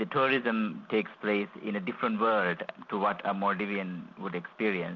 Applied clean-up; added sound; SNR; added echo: none; none; none; none.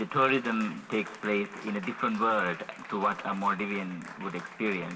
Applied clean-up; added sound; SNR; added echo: none; Applause; 16 dB; reverberation time 1.1 s.